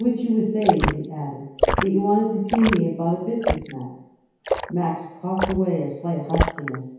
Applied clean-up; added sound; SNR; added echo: none; Liquid; 3 dB; reverberation time 1.0 s.